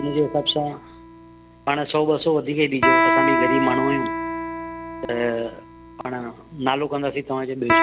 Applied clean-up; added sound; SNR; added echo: none; Electric guitar; 1 dB; none.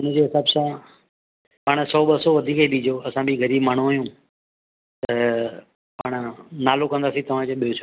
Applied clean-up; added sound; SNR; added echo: none; none; none; none.